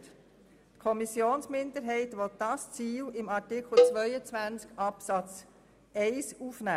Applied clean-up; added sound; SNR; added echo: none; Cowbell; -5 dB; none.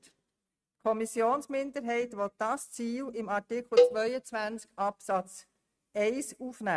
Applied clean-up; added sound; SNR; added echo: neural mask model RNNoise.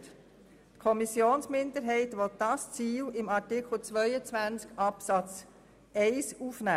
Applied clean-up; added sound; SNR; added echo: none; none; none; none.